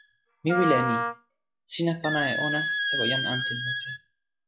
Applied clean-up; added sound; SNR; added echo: classical method log-MMSE.